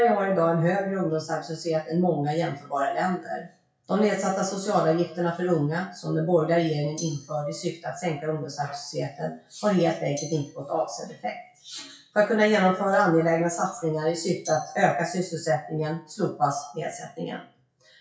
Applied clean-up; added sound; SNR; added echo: classical method WPE with log-MMSE.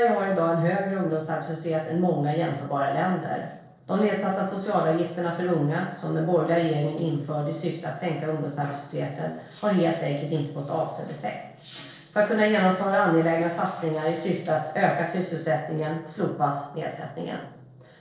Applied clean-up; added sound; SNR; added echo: neural separator model SepFormer DNS4.